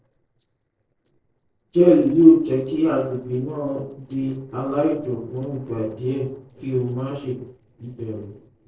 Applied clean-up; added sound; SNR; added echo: neural separator model SepFormer DNS4.